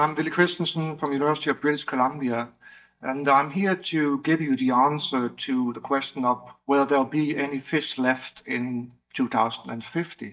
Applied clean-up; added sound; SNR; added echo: neural mask model DeepFilterNet 3.